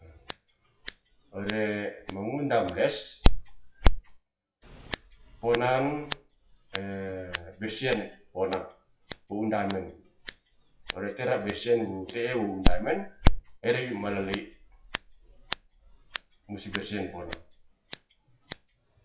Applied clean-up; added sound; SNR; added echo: classical method WPE with log-MMSE.